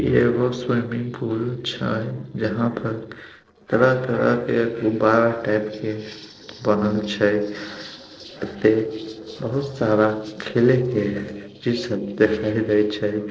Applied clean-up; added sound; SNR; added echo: neural separator model SepFormer DNS4.